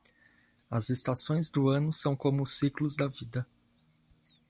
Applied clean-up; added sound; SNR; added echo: none; none; none; none.